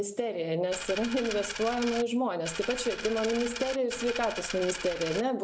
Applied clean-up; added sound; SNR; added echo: none; Coin (dropping); 8 dB; none.